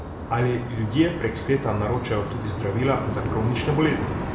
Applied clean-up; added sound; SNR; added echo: none; Chirp, tweet; 5 dB; reverberation time 0.7 s.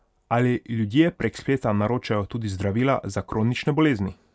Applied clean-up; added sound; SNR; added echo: none; none; none; none.